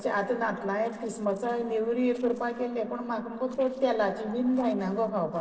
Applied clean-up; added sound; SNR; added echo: neural separator model SepFormer DNS4.